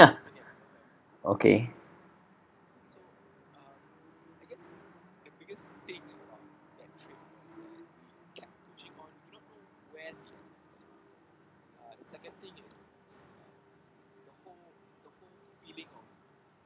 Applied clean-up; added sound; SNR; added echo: none; none; none; none.